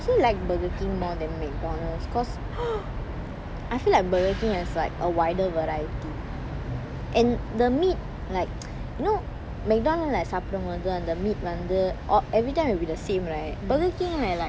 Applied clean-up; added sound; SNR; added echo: none; none; none; none.